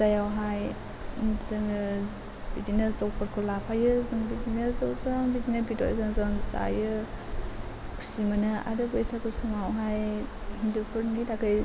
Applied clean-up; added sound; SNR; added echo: none; none; none; none.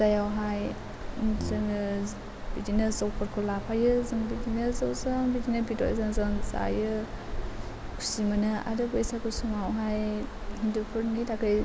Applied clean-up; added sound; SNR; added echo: none; Brass instrument; 9 dB; none.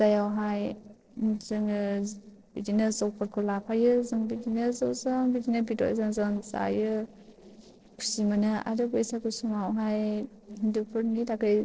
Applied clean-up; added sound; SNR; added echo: neural separator model SepFormer DNS4.